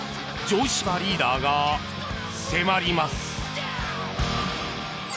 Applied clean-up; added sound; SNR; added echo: none; Bowed string instrument; 17 dB; none.